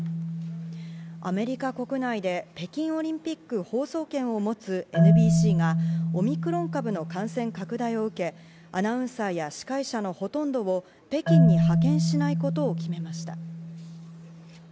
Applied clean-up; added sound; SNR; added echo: none; Marimba, xylophone; -3 dB; none.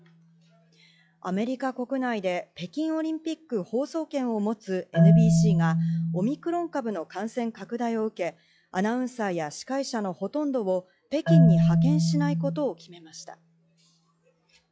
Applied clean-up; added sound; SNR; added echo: classical method log-MMSE.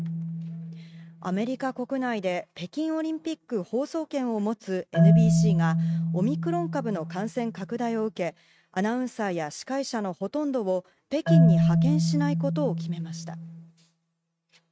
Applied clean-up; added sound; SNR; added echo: neural mask model RNNoise.